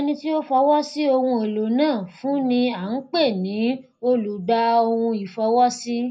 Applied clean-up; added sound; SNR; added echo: none; none; none; reverberation time 0.3 s.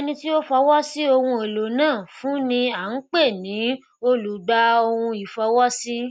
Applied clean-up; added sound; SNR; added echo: none; none; none; none.